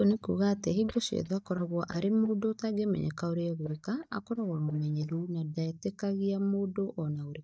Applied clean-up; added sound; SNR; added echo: neural mask model DeepFilterNet 3.